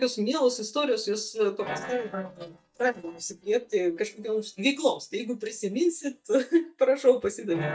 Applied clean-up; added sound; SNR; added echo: neural mask model DeepFilterNet 3.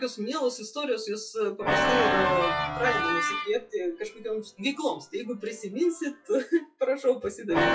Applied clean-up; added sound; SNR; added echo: classical method WPE with log-MMSE.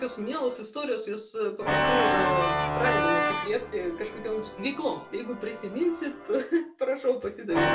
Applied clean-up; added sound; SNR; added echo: none; Organ; 0 dB; reverberation time 0.2 s.